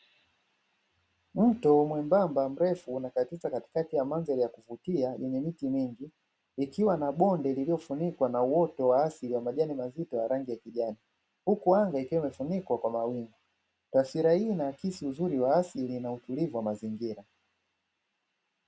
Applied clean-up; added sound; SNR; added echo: none; none; none; none.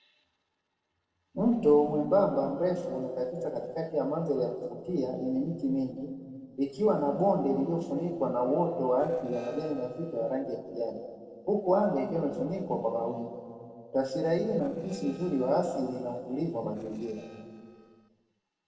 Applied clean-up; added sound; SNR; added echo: neural separator model SepFormer DNS4.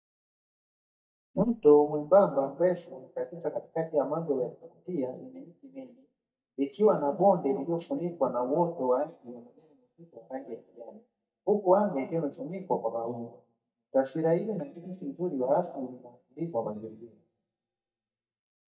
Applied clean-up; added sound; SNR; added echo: neural mask model DeepFilterNet 3.